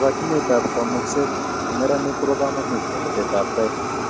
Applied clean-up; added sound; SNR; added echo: none; Fire; 1 dB; none.